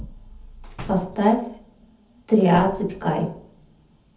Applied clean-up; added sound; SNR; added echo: none; Slam; 16 dB; reverberation time 0.6 s.